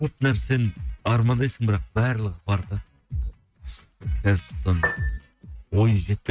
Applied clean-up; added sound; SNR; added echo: neural mask model RNNoise.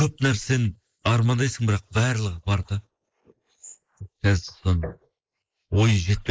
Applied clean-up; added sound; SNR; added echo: neural mask model Resemble Enhance denoiser.